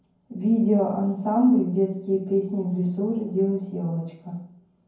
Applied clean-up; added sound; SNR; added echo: none; none; none; reverberation time 0.9 s.